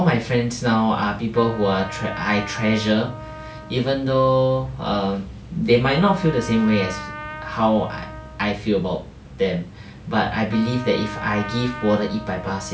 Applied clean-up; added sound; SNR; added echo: none; Trumpet; 15 dB; none.